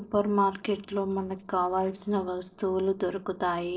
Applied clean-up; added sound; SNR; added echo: neural separator model SepFormer DNS4.